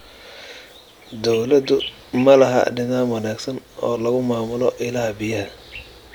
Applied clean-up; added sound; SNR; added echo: none; none; none; none.